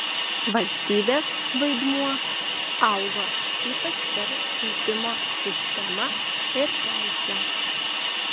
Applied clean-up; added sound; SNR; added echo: none; Hiss; -4 dB; none.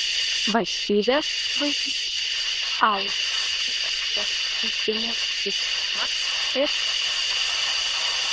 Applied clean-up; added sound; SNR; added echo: neural diffusion model UNIVERSE++.